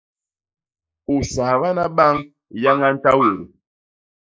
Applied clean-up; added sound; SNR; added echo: neural mask model Resemble Enhance denoiser.